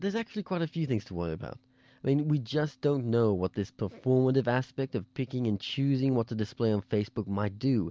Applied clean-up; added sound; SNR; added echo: none; none; none; none.